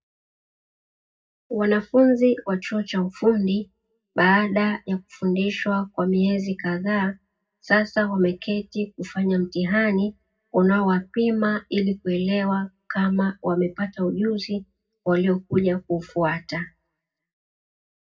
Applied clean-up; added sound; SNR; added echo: none; none; none; reverberation time 0.4 s.